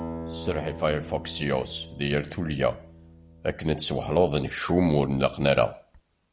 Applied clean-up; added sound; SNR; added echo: none; Acoustic guitar; 15 dB; none.